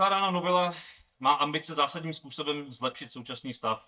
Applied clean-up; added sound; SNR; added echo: neural mask model DeepFilterNet 3.